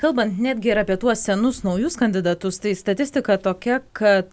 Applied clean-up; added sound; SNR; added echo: none; none; none; none.